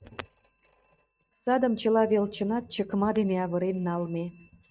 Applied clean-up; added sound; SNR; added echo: neural mask model RNNoise.